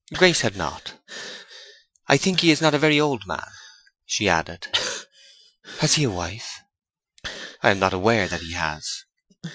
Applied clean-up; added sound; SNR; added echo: classical method Wiener filter.